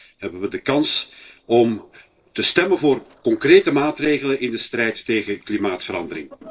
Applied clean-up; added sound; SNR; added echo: neural separator model SepFormer DNS4.